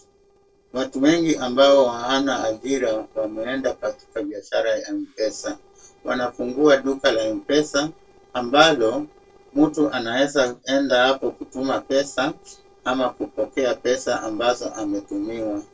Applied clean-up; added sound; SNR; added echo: neural separator model SepFormer DNS4.